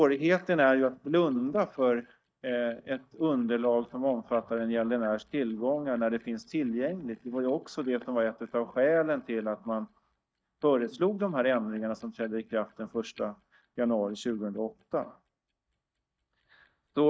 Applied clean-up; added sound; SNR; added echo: neural mask model DeepFilterNet 3.